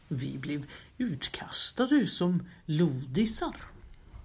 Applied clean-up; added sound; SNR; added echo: none; none; none; none.